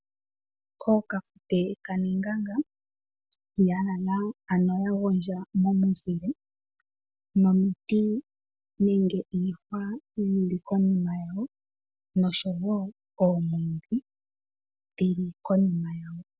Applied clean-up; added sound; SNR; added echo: none; none; none; none.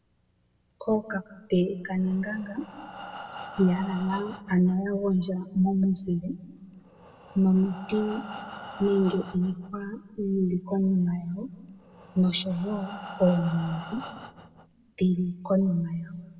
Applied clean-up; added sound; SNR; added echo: none; Breathing; 18 dB; reverberation time 1.1 s.